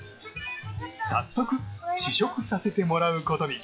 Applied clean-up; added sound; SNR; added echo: classical method log-MMSE.